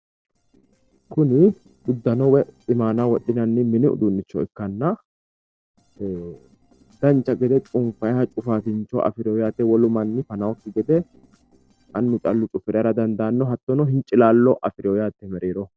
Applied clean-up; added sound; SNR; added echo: neural separator model SepFormer DNS4.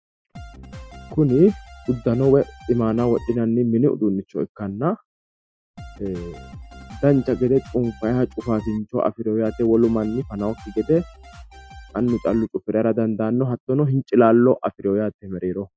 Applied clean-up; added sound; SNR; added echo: classical method Wiener filter.